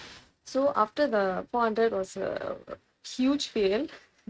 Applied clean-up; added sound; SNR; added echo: neural mask model RNNoise.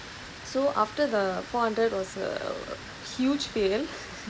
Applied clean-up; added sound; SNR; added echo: none; Water; 14 dB; none.